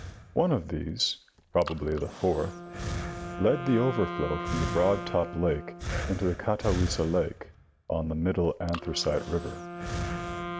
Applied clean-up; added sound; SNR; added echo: none; Wind instrument, woodwind instrument + Breathing; 7 dB; none.